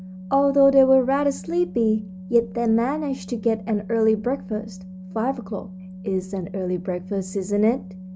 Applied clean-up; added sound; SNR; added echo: none; Organ; 14 dB; none.